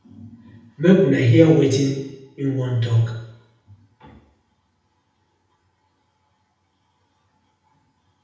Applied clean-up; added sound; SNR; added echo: none; none; none; reverberation time 0.8 s.